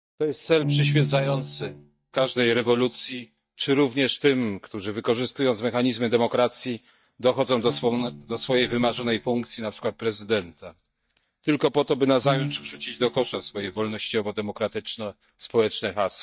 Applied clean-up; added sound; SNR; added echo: neural mask model DeepFilterNet 3.